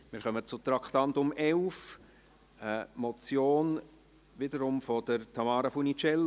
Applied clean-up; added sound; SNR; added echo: none; none; none; none.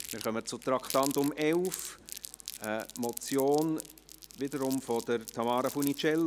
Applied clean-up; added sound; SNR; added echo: none; Crumpling, crinkling; 13 dB; none.